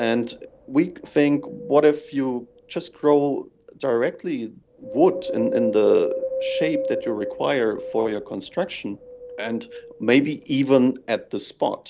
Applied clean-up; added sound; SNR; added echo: none; Wind; 10 dB; none.